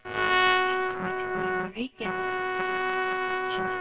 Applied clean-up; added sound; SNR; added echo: neural separator model SepFormer WHAMR!.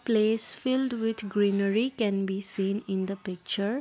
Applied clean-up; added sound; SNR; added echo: none; none; none; none.